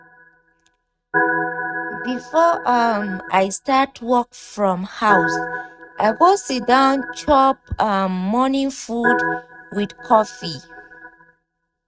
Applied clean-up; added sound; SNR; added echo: neural mask model RNNoise.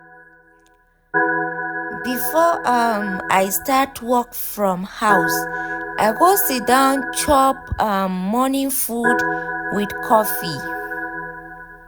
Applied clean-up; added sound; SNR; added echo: none; Organ; 6 dB; none.